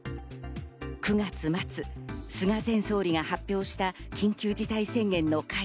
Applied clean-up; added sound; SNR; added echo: none; none; none; none.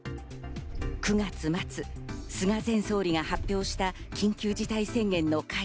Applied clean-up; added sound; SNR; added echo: none; Engine starting / Car; 10 dB; none.